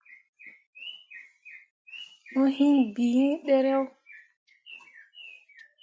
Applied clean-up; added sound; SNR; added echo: none; none; none; none.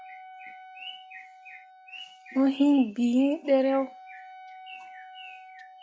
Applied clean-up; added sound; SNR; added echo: none; Wind instrument, woodwind instrument; 20 dB; none.